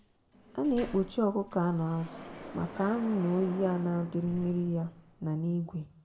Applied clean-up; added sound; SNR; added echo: none; Sliding door; 16 dB; reverberation time 0.4 s.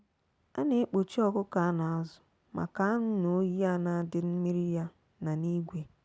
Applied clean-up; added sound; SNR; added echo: none; none; none; none.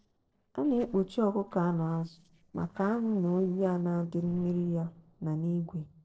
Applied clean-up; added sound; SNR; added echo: neural separator model SepFormer DNS4.